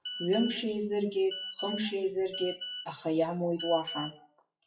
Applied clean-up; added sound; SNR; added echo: classical method WPE with log-MMSE.